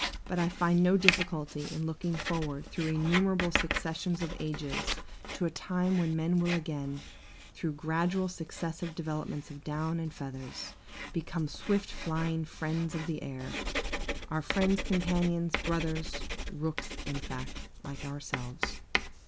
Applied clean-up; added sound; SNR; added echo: none; Writing; 5 dB; none.